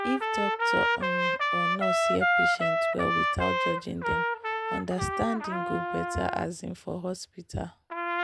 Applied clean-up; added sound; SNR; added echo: none; Trumpet; -5 dB; none.